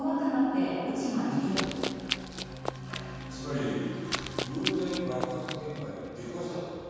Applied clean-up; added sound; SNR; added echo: none; Run; 7 dB; reverberation time 2.1 s.